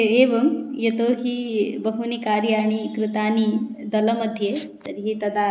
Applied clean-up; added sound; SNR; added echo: none; none; none; none.